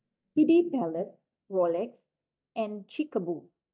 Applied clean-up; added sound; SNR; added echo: neural mask model DeepFilterNet 3.